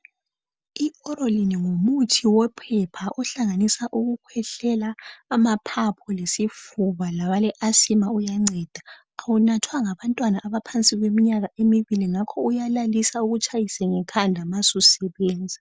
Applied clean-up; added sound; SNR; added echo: none; none; none; none.